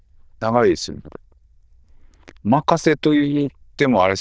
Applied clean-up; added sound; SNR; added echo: neural diffusion model UNIVERSE++.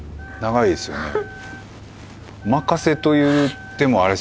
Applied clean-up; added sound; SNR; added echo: none; Wind instrument, woodwind instrument + Bowed string instrument; 19 dB; none.